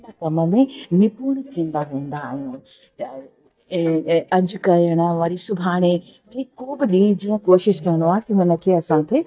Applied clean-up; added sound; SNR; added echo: neural mask model DeepFilterNet 3.